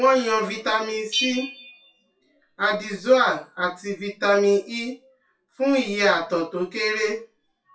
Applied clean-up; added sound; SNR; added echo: classical method WPE with log-MMSE.